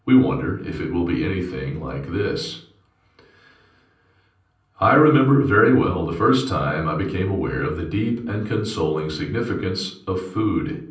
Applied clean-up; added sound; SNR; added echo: none; none; none; reverberation time 0.6 s.